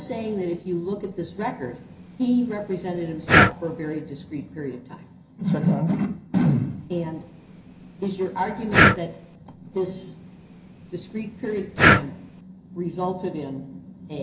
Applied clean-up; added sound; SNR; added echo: none; Breathing; -3 dB; reverberation time 0.3 s.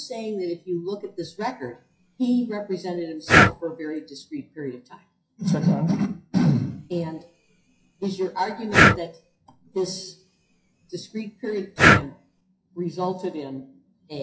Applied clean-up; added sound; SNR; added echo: classical method WPE with log-MMSE.